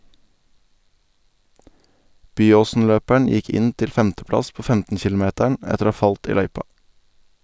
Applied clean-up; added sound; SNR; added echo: none; none; none; none.